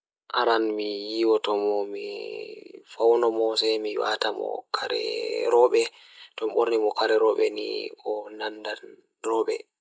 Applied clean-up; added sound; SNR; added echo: none; none; none; none.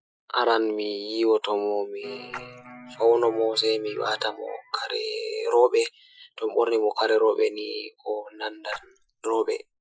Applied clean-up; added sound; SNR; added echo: classical method Wiener filter.